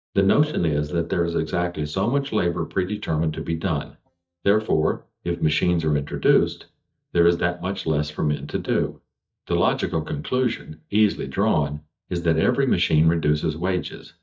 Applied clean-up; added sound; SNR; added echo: neural mask model DeepFilterNet 3.